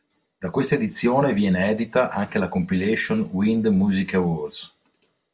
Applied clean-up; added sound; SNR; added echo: none; none; none; none.